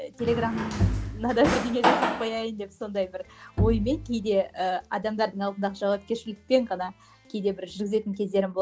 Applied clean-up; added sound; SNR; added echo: none; Bowed string instrument + Drawer open or close; 0 dB; none.